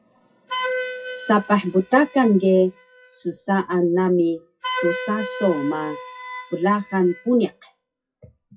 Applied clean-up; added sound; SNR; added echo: classical method WPE with log-MMSE.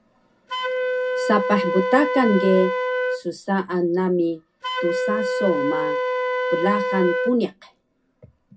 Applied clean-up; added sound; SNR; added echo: none; Wind instrument, woodwind instrument; 2 dB; reverberation time 0.4 s.